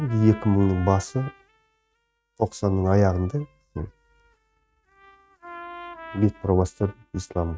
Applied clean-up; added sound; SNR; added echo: neural mask model RNNoise.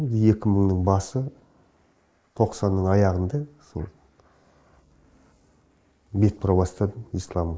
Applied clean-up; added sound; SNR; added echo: neural mask model Resemble Enhance denoiser.